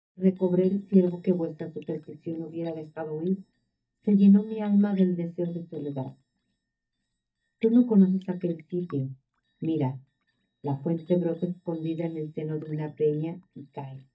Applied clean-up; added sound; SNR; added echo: neural mask model DeepFilterNet 3.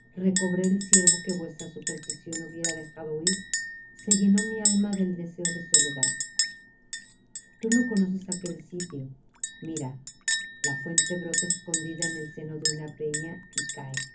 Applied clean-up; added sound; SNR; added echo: none; Chink, clink; -3 dB; reverberation time 0.3 s.